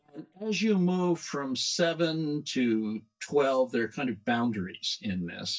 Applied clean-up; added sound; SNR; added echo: neural mask model DeepFilterNet 3.